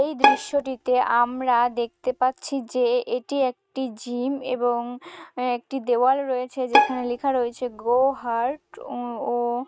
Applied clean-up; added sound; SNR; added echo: neural mask model RNNoise.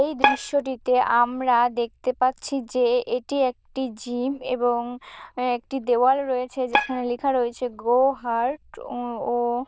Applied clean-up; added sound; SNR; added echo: neural diffusion model UNIVERSE++.